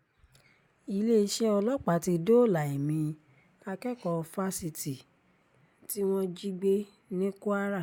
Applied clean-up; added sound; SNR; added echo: none; none; none; none.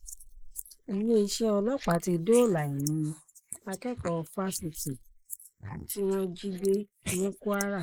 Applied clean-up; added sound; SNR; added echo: neural mask model Resemble Enhance denoiser.